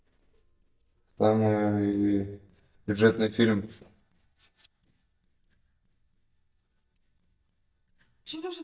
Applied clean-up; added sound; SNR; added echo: neural mask model DeepFilterNet 3.